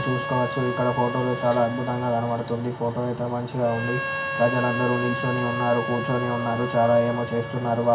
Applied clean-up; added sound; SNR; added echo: none; Harmonica; 8 dB; reverberation time 0.2 s.